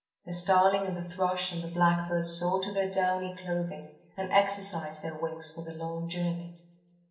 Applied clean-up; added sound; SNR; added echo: none; none; none; reverberation time 0.9 s.